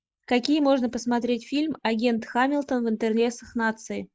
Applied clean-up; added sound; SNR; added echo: neural mask model Resemble Enhance denoiser.